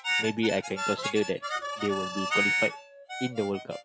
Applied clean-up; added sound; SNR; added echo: classical method log-MMSE.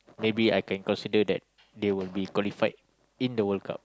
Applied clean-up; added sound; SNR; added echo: none; none; none; none.